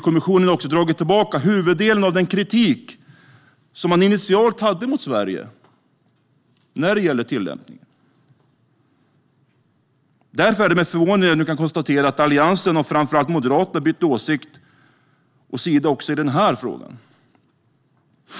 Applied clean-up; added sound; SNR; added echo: none; none; none; none.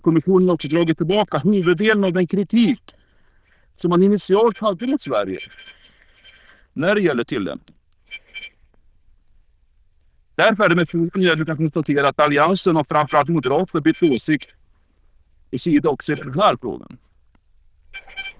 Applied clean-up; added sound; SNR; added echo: neural diffusion model UNIVERSE++.